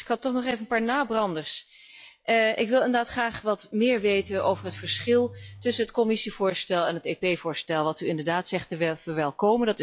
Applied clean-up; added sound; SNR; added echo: classical method log-MMSE.